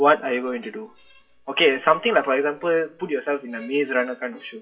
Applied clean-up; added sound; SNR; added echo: classical method WPE with log-MMSE.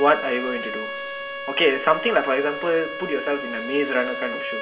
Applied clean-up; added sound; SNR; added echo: none; Bowed string instrument; 7 dB; reverberation time 1.8 s.